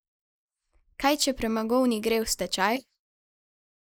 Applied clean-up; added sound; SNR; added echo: neural mask model Resemble Enhance denoiser.